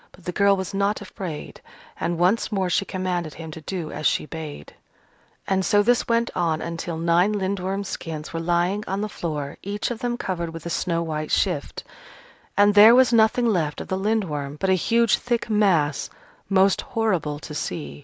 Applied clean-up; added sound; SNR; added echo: none; none; none; none.